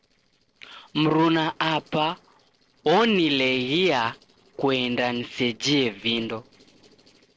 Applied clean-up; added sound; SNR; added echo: neural separator model SepFormer DNS4.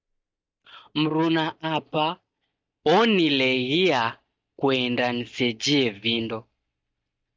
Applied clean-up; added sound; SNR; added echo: neural mask model DeepFilterNet 3.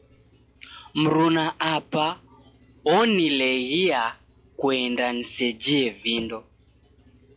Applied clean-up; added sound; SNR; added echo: classical method log-MMSE.